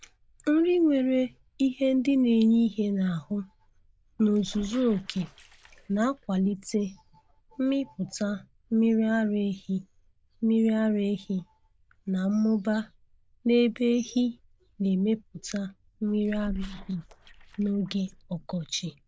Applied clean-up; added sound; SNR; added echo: neural diffusion model UNIVERSE++.